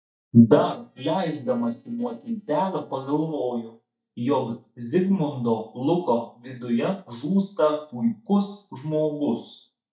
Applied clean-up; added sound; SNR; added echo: neural mask model DeepFilterNet 3.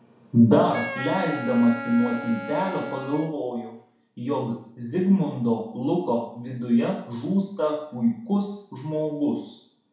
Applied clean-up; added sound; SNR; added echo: none; Wind instrument, woodwind instrument; 10 dB; reverberation time 0.6 s.